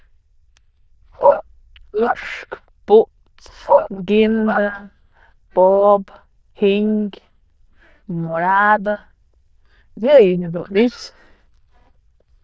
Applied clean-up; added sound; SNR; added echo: neural diffusion model UNIVERSE++.